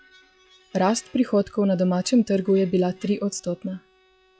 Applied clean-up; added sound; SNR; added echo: classical method log-MMSE.